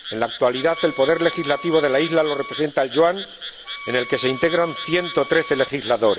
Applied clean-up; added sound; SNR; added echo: none; Wind instrument, woodwind instrument + Frog; 12 dB; none.